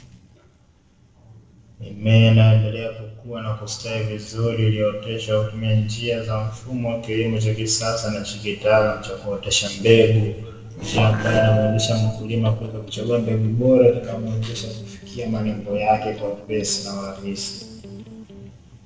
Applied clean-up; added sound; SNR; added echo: neural separator model SepFormer DNS4.